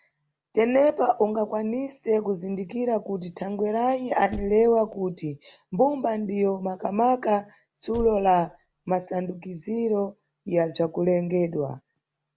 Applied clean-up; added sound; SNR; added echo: none; Slam / Car; 17 dB; none.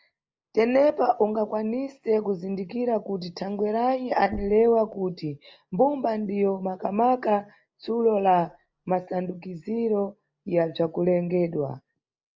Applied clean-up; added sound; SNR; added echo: neural mask model Resemble Enhance denoiser.